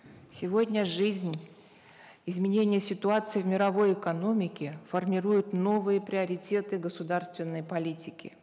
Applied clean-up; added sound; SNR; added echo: none; none; none; none.